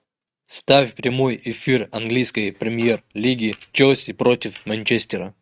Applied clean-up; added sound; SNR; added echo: neural mask model RNNoise.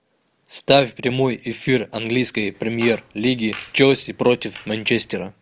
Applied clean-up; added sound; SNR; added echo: none; Fart; 20 dB; none.